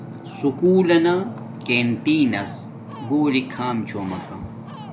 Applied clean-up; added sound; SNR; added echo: none; Ocean; 13 dB; none.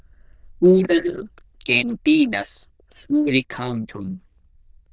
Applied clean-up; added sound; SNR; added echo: neural diffusion model UNIVERSE++.